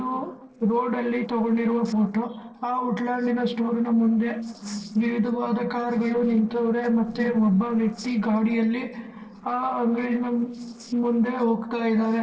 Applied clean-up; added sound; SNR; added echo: neural separator model SepFormer DNS4.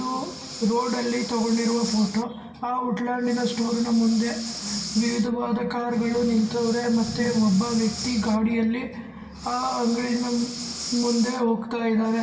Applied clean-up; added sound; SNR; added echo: none; Breathing; 13 dB; reverberation time 2.0 s.